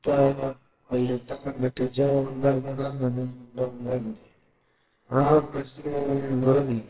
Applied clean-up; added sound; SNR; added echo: neural separator model SepFormer WHAMR!.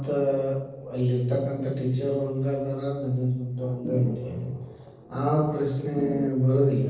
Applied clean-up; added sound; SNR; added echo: neural separator model SepFormer DNS4.